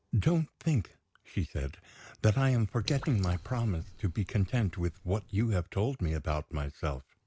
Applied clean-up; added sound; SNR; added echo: none; Drip / Water; 16 dB; none.